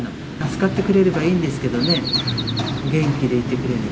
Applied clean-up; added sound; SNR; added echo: none; Bird vocalization, bird call, bird song; 6 dB; none.